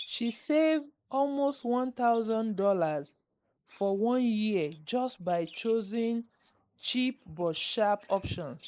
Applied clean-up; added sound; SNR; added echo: neural mask model Resemble Enhance denoiser.